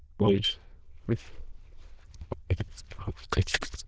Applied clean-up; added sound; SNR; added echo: neural diffusion model UNIVERSE++.